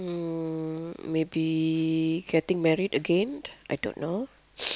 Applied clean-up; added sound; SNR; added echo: none; none; none; none.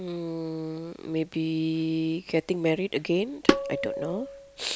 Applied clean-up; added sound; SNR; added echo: none; Tabla; -2 dB; none.